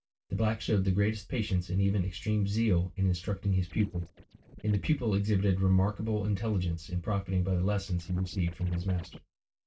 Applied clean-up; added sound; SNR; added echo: neural separator model SepFormer DNS4.